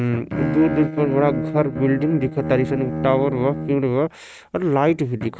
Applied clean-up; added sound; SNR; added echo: neural mask model RNNoise.